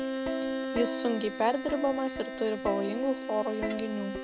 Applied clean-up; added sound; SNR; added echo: none; Plucked string instrument + Bowed string instrument; 4 dB; none.